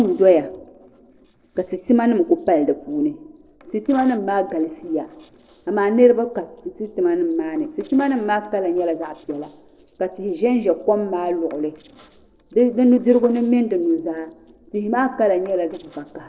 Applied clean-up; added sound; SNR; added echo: neural separator model SepFormer DNS4.